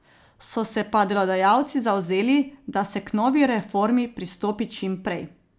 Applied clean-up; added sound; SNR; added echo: none; none; none; none.